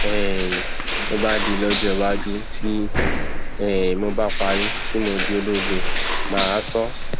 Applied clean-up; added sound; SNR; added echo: none; Crushing + Livestock, farm animals, working animals; -3 dB; none.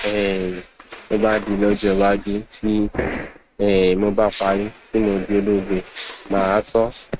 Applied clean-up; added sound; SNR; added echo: neural mask model RNNoise.